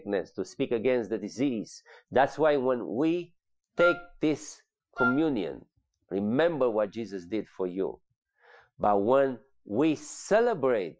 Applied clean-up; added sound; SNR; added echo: classical method Wiener filter.